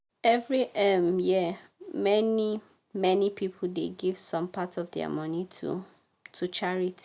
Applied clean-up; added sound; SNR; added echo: none; none; none; none.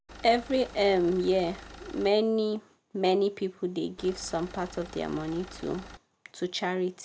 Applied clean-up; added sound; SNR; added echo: none; Engine; 17 dB; none.